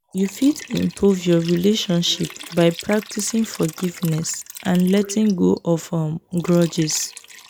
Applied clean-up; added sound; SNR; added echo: none; Liquid; 18 dB; none.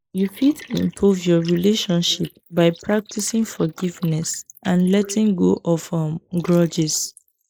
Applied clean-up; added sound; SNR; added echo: neural mask model Resemble Enhance denoiser.